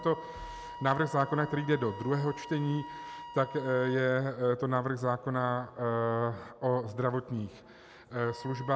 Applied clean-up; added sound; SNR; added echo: none; Wind instrument, woodwind instrument; 16 dB; none.